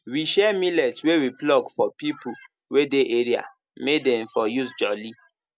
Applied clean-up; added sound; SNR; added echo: none; none; none; none.